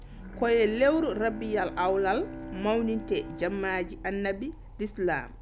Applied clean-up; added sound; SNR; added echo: none; Bowed string instrument; 14 dB; none.